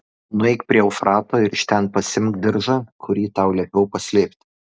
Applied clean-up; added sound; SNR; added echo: none; none; none; none.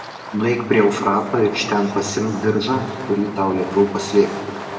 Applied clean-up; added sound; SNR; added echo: none; Fireworks; 14 dB; reverberation time 1.9 s.